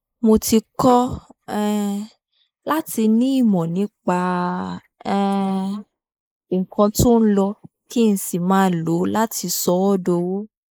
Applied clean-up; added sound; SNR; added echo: neural mask model Resemble Enhance denoiser.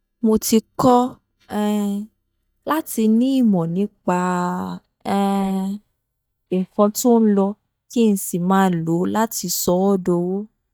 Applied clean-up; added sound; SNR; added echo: neural mask model DeepFilterNet 3.